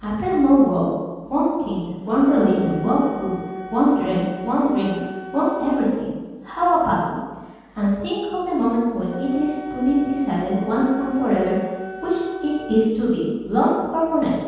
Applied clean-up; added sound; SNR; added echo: none; Wind instrument, woodwind instrument; 17 dB; reverberation time 1.2 s.